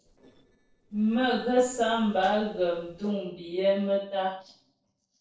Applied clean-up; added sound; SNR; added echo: neural separator model SepFormer DNS4.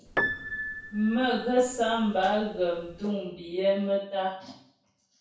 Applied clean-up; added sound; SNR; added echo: none; Piano; 8 dB; reverberation time 0.6 s.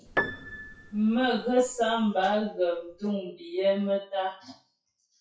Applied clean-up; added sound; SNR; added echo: classical method WPE with log-MMSE.